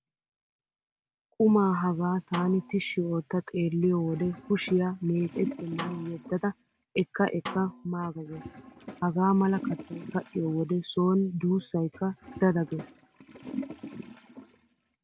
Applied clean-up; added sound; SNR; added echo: none; Snare drum + Toilet flush; 13 dB; none.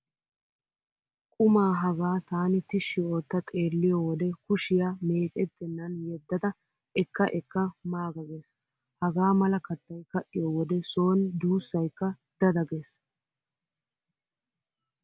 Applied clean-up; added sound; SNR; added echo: none; none; none; none.